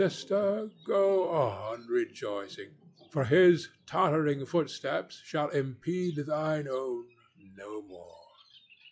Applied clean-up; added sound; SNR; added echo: classical method log-MMSE.